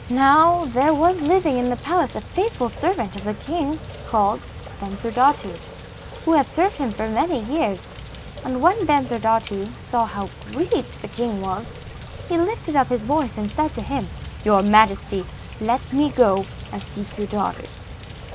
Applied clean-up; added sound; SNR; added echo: none; Rain; 13 dB; none.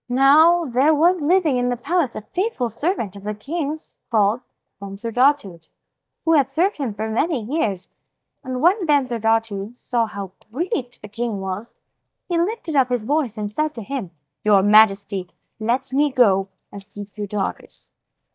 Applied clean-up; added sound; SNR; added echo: neural mask model DeepFilterNet 3.